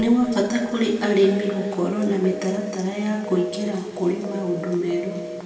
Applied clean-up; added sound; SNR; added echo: none; Telephone; 13 dB; reverberation time 2.2 s.